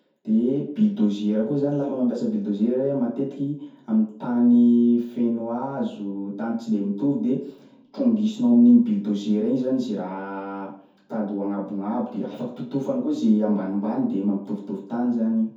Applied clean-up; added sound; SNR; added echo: none; none; none; reverberation time 0.6 s.